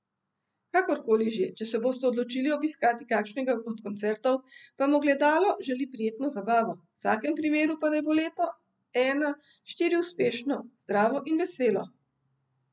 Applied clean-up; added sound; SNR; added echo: none; none; none; none.